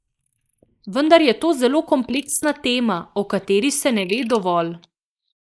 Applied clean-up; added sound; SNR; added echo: neural mask model Resemble Enhance denoiser.